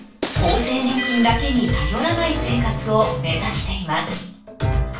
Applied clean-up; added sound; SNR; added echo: none; Shatter; 16 dB; reverberation time 0.3 s.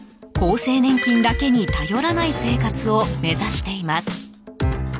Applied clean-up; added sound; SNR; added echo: none; none; none; none.